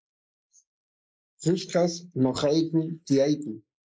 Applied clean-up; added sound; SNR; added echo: neural mask model Resemble Enhance denoiser.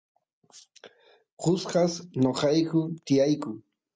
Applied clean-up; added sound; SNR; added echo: none; none; none; none.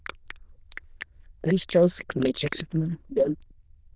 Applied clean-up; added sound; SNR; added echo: neural diffusion model UNIVERSE++.